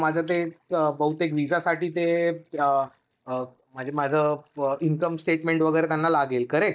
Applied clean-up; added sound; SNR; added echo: neural mask model DeepFilterNet 3.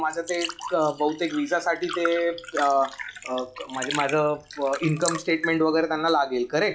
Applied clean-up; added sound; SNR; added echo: classical method log-MMSE.